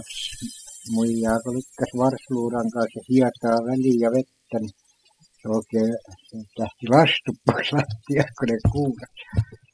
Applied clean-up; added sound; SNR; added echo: classical method spectral subtraction.